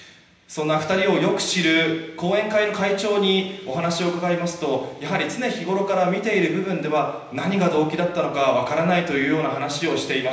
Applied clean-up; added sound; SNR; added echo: none; none; none; reverberation time 0.9 s.